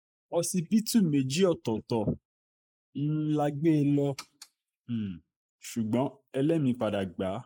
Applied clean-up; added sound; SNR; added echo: neural mask model Resemble Enhance denoiser.